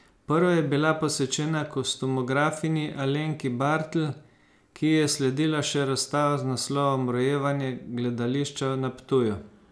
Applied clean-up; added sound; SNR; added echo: none; none; none; none.